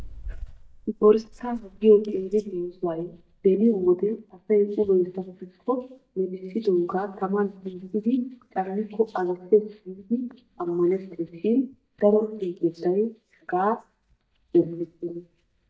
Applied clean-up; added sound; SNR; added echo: neural mask model DeepFilterNet 3.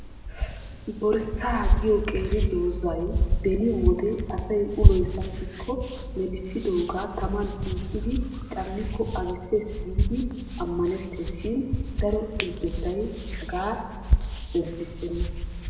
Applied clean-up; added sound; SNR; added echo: none; Hands; -1 dB; reverberation time 1.6 s.